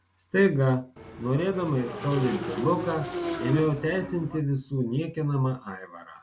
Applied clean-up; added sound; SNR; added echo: none; Motorcycle / Engine; 7 dB; none.